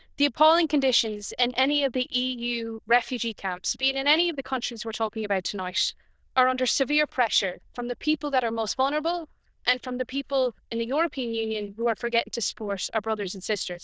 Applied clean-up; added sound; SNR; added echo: neural diffusion model UNIVERSE++.